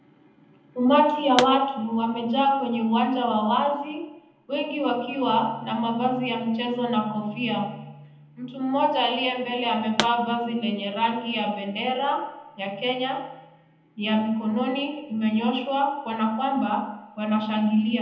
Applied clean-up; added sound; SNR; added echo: none; Explosion; 6 dB; reverberation time 0.8 s.